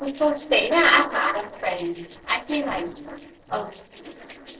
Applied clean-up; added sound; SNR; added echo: neural separator model SepFormer DNS4.